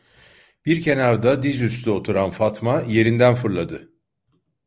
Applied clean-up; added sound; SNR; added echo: none; none; none; none.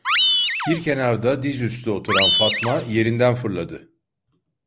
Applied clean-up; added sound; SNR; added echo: none; Animal; 0 dB; none.